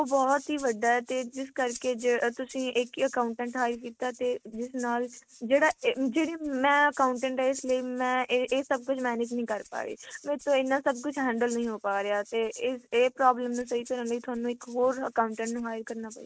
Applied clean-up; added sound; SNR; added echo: neural mask model RNNoise.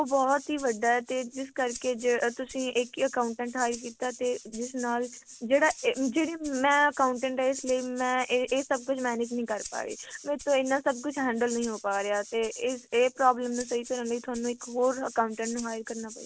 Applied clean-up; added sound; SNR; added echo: none; Rattle (instrument); 16 dB; none.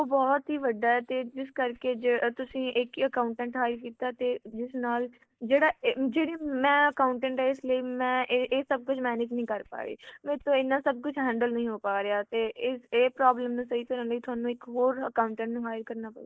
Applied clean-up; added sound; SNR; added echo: neural mask model DeepFilterNet 3.